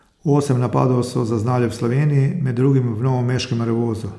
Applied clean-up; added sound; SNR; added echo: none; none; none; none.